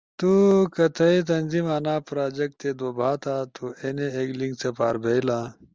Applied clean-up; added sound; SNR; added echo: none; none; none; none.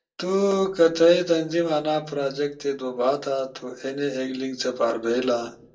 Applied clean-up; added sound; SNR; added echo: none; none; none; reverberation time 0.2 s.